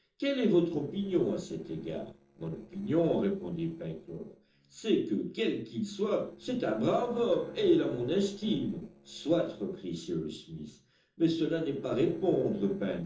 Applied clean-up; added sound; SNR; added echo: neural separator model SepFormer DNS4.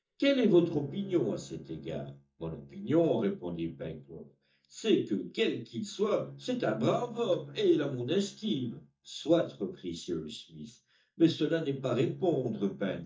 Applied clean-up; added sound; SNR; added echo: neural mask model DeepFilterNet 3.